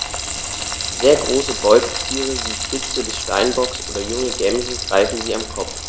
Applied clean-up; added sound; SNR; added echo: none; Frying (food); 5 dB; none.